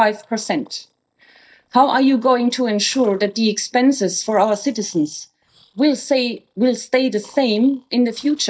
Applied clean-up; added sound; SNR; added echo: neural mask model DeepFilterNet 3.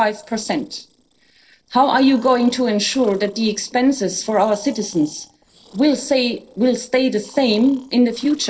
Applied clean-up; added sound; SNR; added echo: neural separator model SepFormer DNS4.